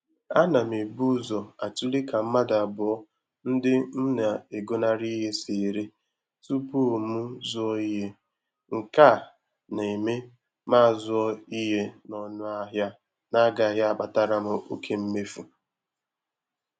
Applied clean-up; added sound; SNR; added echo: none; none; none; none.